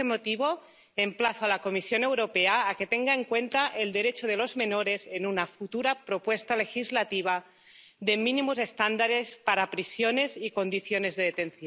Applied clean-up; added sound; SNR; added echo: none; none; none; none.